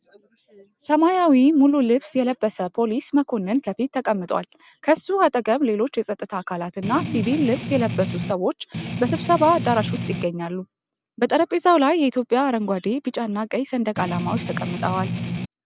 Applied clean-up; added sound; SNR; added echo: none; Strum; 6 dB; none.